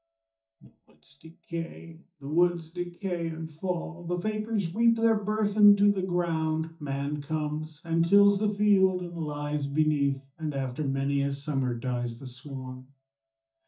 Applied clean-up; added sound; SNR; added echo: neural mask model DeepFilterNet 3.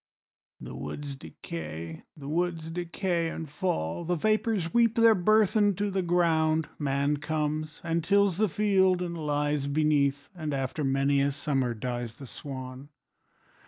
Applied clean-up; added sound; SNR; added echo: none; none; none; none.